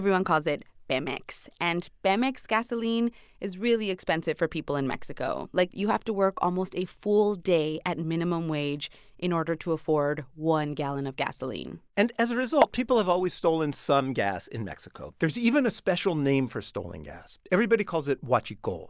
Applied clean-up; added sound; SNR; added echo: none; none; none; none.